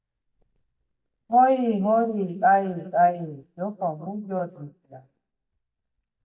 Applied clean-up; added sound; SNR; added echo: neural mask model DeepFilterNet 3.